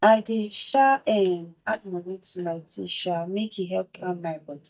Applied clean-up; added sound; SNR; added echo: neural mask model DeepFilterNet 3.